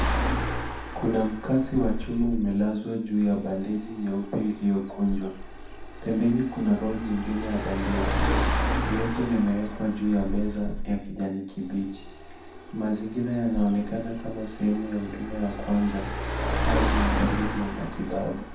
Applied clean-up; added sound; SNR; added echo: none; Car; 3 dB; reverberation time 0.6 s.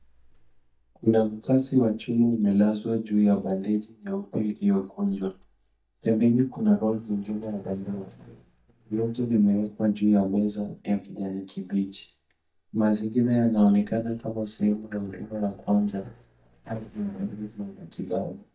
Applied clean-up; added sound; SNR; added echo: neural mask model DeepFilterNet 3.